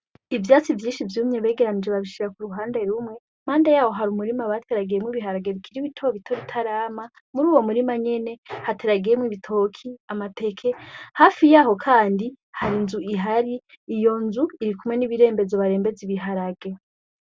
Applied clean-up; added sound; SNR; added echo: none; none; none; none.